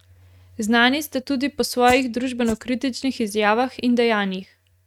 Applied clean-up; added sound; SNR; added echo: neural mask model RNNoise.